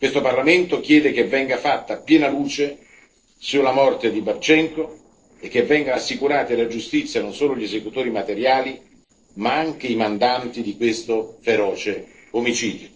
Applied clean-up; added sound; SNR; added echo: neural separator model SepFormer DNS4.